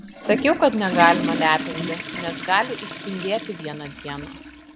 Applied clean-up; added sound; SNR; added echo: none; Toilet flush / Water; 6 dB; none.